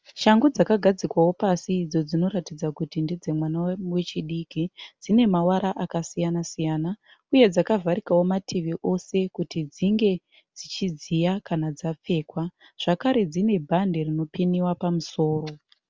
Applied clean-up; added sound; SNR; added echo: none; none; none; none.